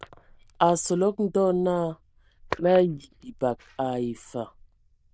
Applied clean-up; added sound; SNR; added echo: neural diffusion model UNIVERSE++.